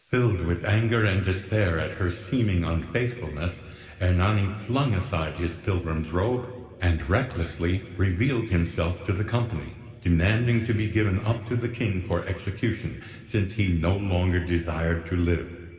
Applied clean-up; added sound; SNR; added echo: none; none; none; reverberation time 2.1 s.